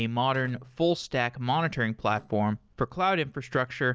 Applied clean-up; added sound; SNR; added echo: neural separator model SepFormer DNS4.